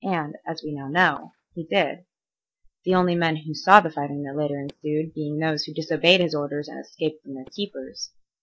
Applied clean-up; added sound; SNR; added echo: neural mask model DeepFilterNet 3.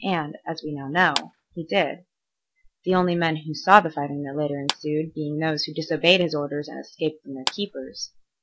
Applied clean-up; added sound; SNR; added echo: none; Clapping; 11 dB; none.